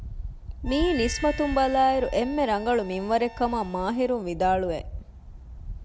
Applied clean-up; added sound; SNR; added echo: none; Harmonica; 17 dB; none.